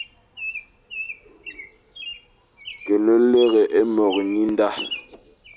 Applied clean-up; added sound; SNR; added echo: none; Bird vocalization, bird call, bird song; 15 dB; none.